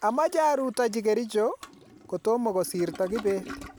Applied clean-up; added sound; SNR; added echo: none; Toilet flush; 18 dB; none.